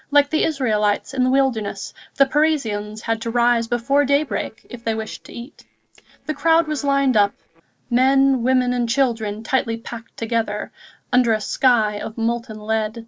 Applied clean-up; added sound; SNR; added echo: neural separator model SepFormer DNS4.